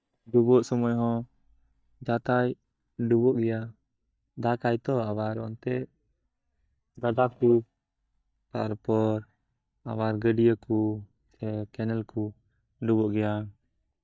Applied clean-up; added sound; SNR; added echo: neural mask model DeepFilterNet 3.